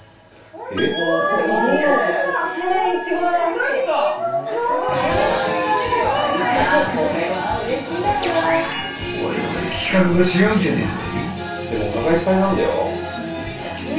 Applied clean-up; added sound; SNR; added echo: none; Wind instrument, woodwind instrument; 10 dB; reverberation time 0.3 s.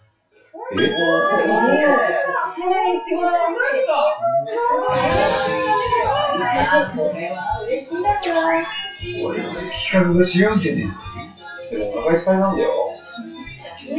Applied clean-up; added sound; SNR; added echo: classical method WPE with log-MMSE.